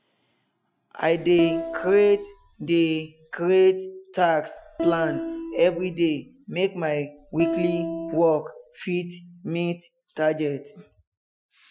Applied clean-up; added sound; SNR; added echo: classical method Wiener filter.